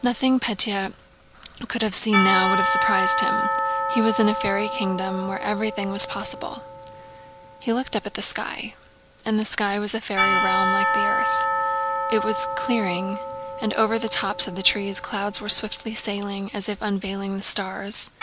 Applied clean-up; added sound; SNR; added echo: none; Church bell / Percussion; 3 dB; none.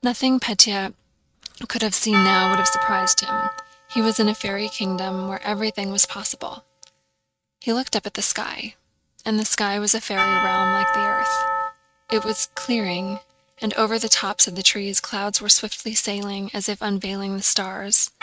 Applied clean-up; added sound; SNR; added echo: neural mask model RNNoise.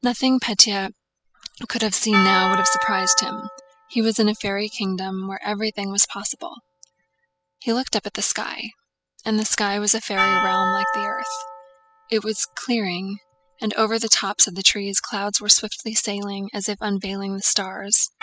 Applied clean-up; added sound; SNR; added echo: classical method spectral subtraction.